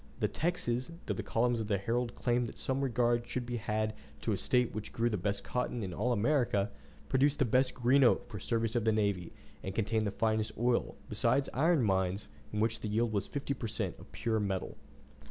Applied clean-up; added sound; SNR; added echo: none; none; none; none.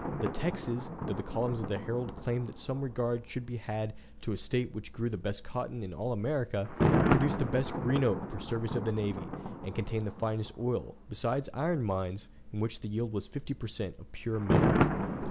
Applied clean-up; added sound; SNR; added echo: none; Thunder; 2 dB; none.